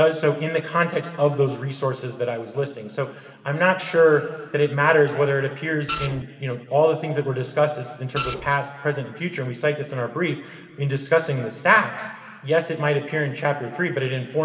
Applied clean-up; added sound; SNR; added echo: none; Printer; 5 dB; reverberation time 2.3 s.